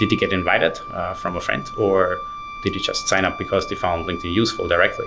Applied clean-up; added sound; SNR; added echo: none; Wind instrument, woodwind instrument; 11 dB; none.